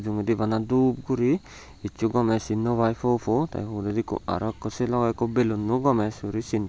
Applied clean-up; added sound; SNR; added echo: none; none; none; none.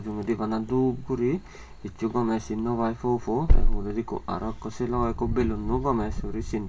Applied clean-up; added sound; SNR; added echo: none; Wind; 0 dB; reverberation time 0.2 s.